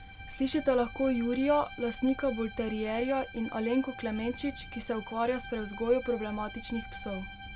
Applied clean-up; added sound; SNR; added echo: none; Bowed string instrument + Wind; 13 dB; none.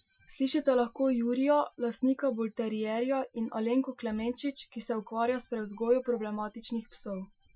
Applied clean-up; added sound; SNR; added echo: classical method Wiener filter.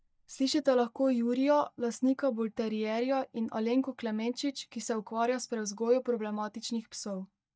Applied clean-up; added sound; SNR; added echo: neural mask model DeepFilterNet 3.